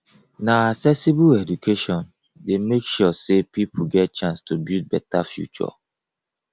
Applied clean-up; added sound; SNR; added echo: none; none; none; none.